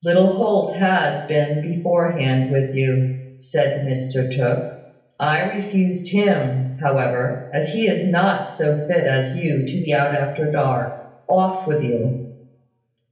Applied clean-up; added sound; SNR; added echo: none; none; none; reverberation time 0.8 s.